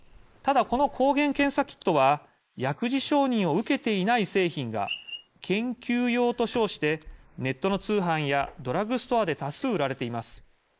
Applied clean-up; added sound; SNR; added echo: neural mask model Resemble Enhance denoiser.